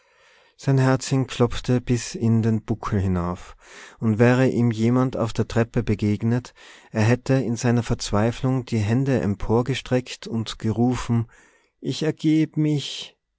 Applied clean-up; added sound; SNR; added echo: none; none; none; none.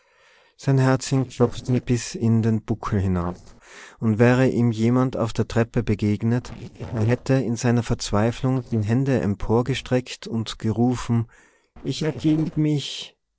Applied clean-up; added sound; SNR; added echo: neural separator model SepFormer DNS4.